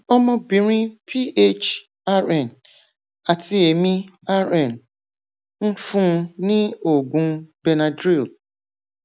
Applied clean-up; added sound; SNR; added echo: none; none; none; none.